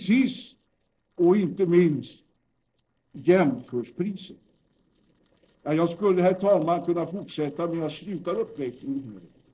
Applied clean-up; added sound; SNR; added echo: neural separator model SepFormer DNS4.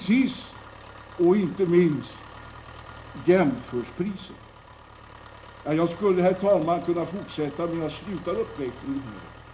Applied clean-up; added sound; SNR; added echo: none; Engine; 18 dB; reverberation time 0.4 s.